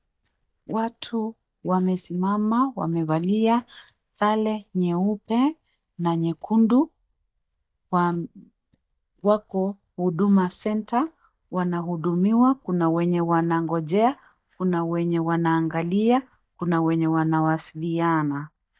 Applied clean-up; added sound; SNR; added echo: neural mask model DeepFilterNet 3.